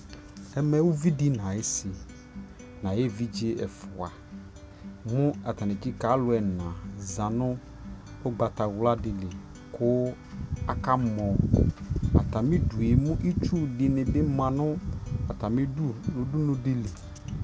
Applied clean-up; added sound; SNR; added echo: none; Acoustic guitar; 18 dB; none.